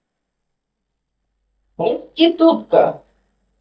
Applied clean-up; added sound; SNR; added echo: neural mask model DeepFilterNet 3.